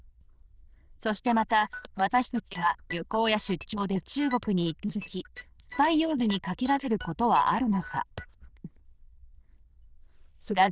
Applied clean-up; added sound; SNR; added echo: neural diffusion model UNIVERSE++.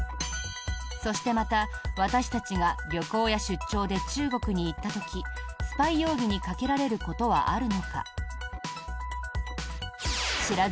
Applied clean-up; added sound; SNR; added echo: none; none; none; none.